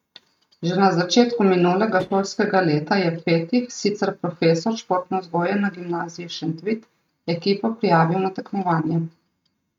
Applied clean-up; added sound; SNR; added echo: neural mask model RNNoise.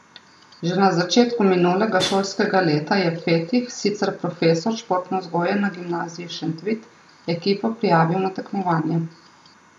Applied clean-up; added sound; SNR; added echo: none; Snare drum; 18 dB; none.